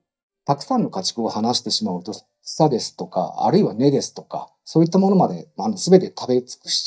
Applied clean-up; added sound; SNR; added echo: neural mask model DeepFilterNet 3.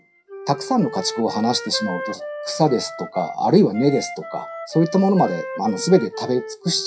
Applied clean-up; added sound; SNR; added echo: classical method WPE with log-MMSE.